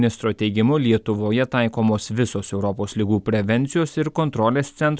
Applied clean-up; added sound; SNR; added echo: none; none; none; none.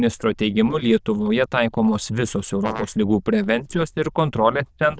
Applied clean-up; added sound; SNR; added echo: neural diffusion model UNIVERSE++.